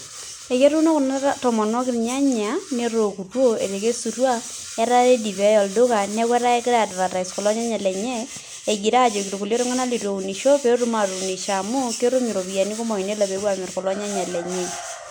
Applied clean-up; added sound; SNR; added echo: none; none; none; none.